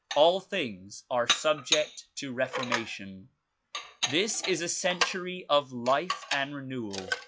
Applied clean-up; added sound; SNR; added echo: classical method log-MMSE.